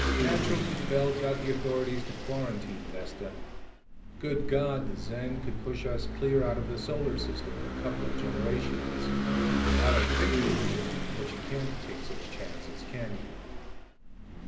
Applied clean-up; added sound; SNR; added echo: none; Engine / Vehicle; -2 dB; reverberation time 0.5 s.